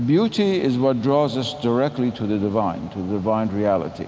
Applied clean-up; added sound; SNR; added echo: none; none; none; none.